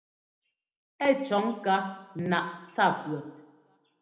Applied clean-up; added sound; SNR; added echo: none; none; none; reverberation time 0.9 s.